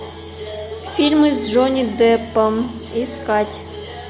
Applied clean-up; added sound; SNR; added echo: none; none; none; none.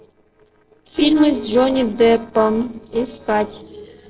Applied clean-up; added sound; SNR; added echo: neural separator model SepFormer DNS4.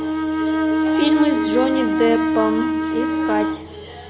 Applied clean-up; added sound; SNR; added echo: none; Bowed string instrument; -3 dB; none.